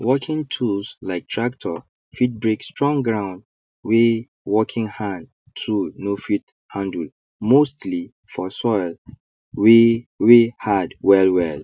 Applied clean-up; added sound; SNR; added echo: none; none; none; none.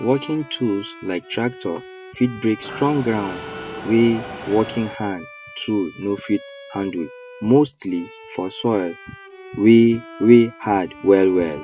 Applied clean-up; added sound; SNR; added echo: none; Mechanisms + Bowed string instrument; 17 dB; none.